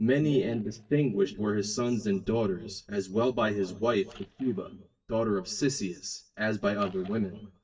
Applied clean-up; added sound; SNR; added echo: neural mask model DeepFilterNet 3.